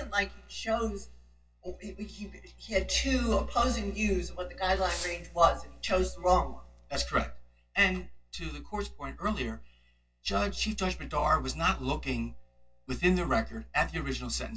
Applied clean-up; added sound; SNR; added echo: none; Fireworks; 17 dB; reverberation time 0.1 s.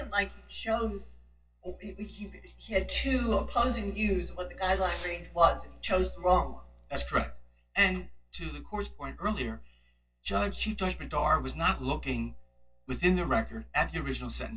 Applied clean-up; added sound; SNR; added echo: neural separator model SepFormer DNS4.